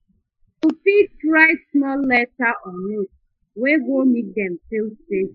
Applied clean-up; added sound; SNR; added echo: classical method Wiener filter.